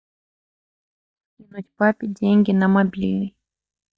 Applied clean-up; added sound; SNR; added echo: neural mask model DeepFilterNet 3.